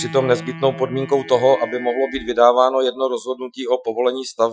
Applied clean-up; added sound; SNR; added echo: classical method Wiener filter.